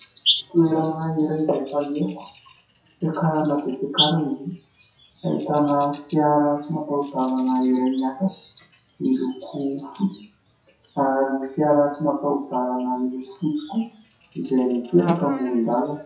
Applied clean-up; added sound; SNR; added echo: classical method WPE with log-MMSE.